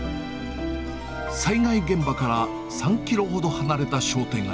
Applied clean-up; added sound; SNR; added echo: none; none; none; none.